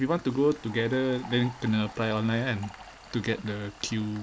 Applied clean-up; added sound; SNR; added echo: none; Applause + Fill (with liquid); 18 dB; none.